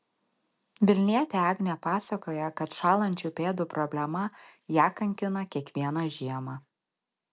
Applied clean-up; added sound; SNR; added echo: none; none; none; none.